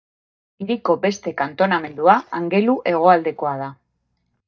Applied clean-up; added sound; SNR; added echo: neural mask model DeepFilterNet 3.